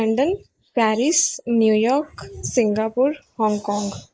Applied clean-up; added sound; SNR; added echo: neural mask model Resemble Enhance denoiser.